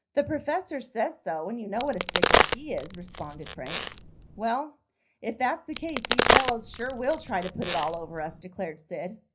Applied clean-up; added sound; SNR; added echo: none; Crack; -4 dB; reverberation time 0.5 s.